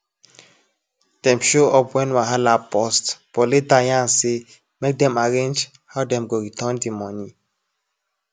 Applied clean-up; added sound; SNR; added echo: none; none; none; none.